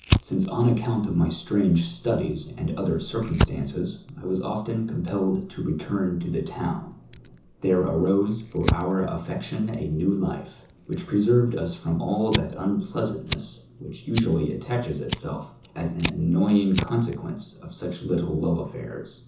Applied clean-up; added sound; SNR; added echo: none; Fire; 9 dB; reverberation time 0.6 s.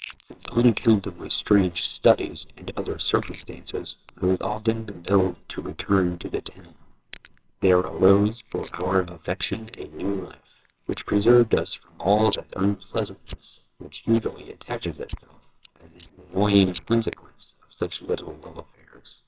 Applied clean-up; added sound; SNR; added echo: neural separator model SepFormer WHAMR!.